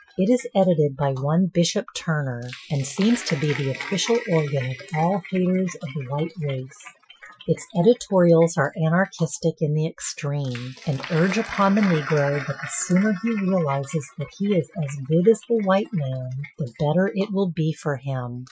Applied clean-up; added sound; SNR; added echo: classical method Wiener filter.